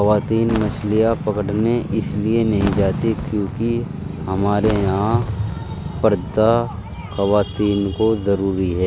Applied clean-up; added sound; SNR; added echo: none; Fireworks; 12 dB; none.